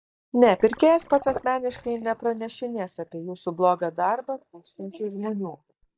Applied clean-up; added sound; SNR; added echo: neural mask model DeepFilterNet 3.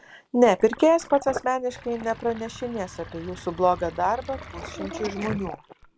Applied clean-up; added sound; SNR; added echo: none; Sink (filling or washing); 14 dB; none.